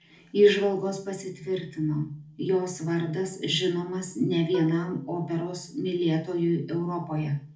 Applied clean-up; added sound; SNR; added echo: neural separator model SepFormer DNS4.